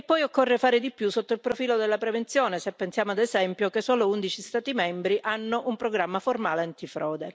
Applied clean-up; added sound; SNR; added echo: none; none; none; none.